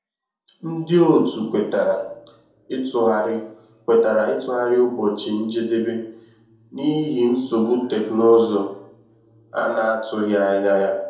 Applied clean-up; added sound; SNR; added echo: none; none; none; reverberation time 2.6 s.